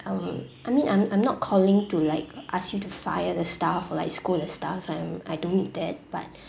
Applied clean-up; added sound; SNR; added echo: none; none; none; none.